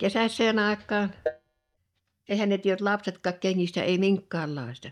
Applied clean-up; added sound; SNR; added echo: neural mask model DeepFilterNet 3.